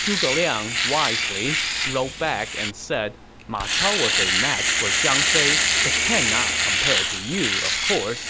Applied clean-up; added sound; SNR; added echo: none; Domestic sounds, home sounds; -5 dB; none.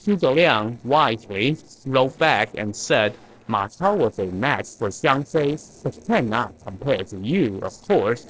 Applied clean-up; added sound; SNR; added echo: neural separator model SepFormer DNS4.